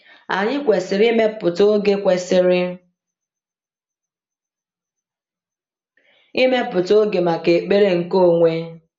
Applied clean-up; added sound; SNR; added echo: none; none; none; none.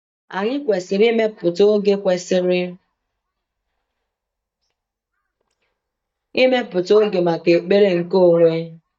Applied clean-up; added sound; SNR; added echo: neural mask model DeepFilterNet 3.